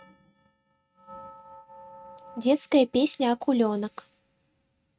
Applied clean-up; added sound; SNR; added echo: neural mask model RNNoise.